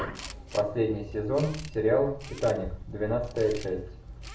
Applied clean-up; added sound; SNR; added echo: none; Tools; 20 dB; reverberation time 0.5 s.